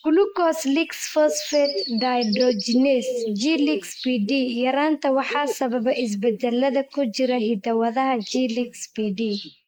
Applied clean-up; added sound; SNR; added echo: neural mask model Resemble Enhance denoiser.